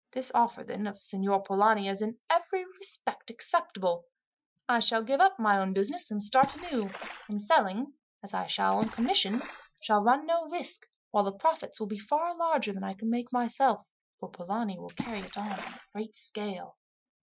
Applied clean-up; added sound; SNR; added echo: classical method Wiener filter.